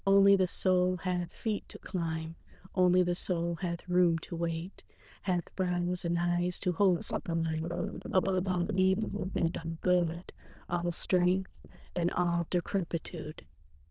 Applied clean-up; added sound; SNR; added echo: neural diffusion model UNIVERSE++.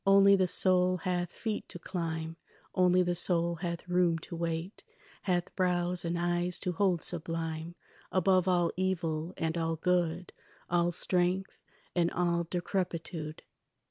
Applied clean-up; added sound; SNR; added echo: none; none; none; none.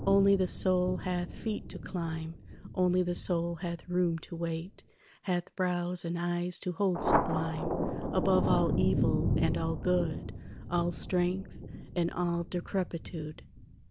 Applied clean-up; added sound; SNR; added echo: none; Thunder; 4 dB; none.